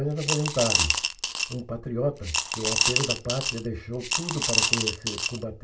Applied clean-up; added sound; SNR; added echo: none; Coin (dropping) / Glass; -3 dB; reverberation time 0.2 s.